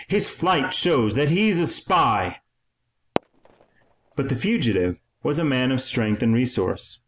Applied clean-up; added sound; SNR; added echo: none; Fireworks; 18 dB; none.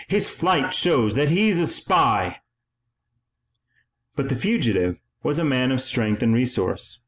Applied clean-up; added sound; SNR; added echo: none; none; none; none.